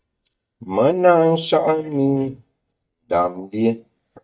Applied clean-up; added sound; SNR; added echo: neural mask model DeepFilterNet 3.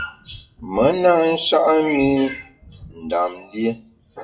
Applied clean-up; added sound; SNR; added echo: classical method WPE with log-MMSE.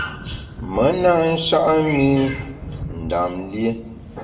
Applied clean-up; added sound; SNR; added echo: none; Thunder / Rain; 14 dB; reverberation time 1.5 s.